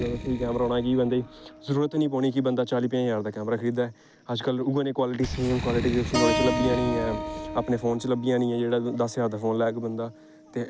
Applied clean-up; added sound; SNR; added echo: none; Keyboard (musical) + Boom; 8 dB; none.